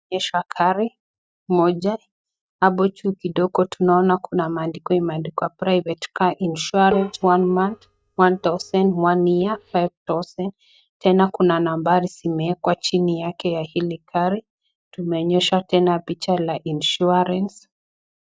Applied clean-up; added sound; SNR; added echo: neural mask model DeepFilterNet 3.